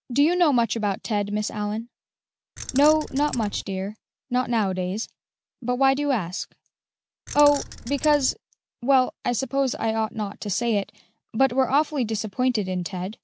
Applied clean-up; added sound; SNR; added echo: none; Keys jangling; 12 dB; none.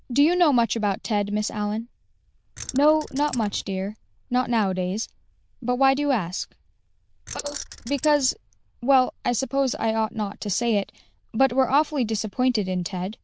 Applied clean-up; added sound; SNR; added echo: neural diffusion model UNIVERSE++.